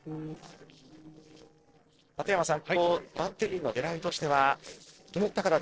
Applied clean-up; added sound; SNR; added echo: neural separator model SepFormer DNS4.